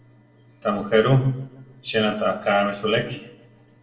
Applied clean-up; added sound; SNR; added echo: none; none; none; reverberation time 0.6 s.